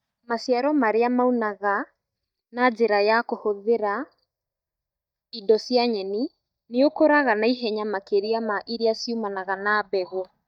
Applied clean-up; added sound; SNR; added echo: neural mask model DeepFilterNet 3.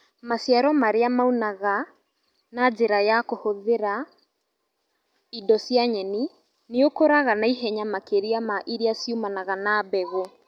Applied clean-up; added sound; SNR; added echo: none; none; none; none.